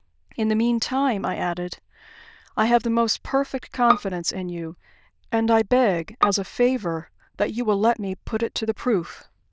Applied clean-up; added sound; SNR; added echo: neural diffusion model UNIVERSE++.